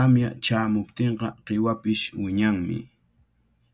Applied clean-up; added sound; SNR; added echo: none; none; none; none.